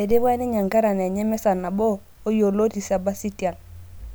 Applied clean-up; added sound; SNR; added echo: none; none; none; none.